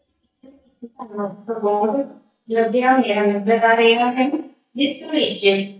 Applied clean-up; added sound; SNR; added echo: neural mask model DeepFilterNet 3.